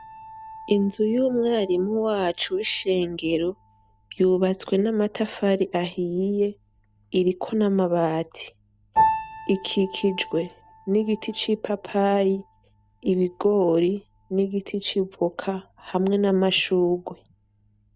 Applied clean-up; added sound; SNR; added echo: none; Piano; 12 dB; none.